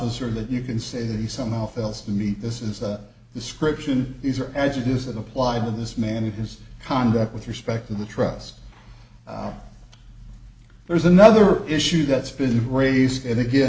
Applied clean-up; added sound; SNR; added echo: none; none; none; none.